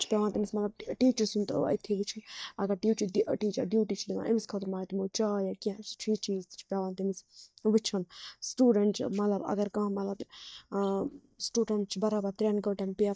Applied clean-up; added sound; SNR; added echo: neural mask model DeepFilterNet 3.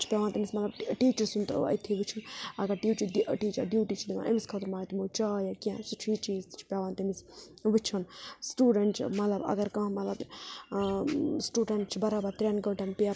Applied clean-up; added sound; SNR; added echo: none; none; none; none.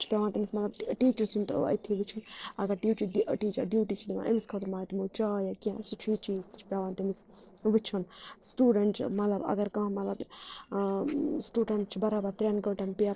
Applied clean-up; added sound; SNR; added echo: neural separator model SepFormer DNS4.